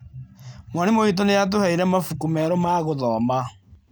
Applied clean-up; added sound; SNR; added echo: none; none; none; none.